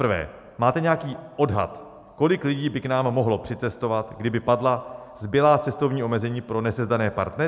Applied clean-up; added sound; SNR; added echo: none; none; none; none.